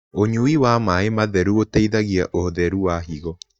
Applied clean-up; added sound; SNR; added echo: neural mask model DeepFilterNet 3.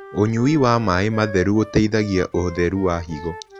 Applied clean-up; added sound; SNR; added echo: none; Wind instrument, woodwind instrument; 18 dB; none.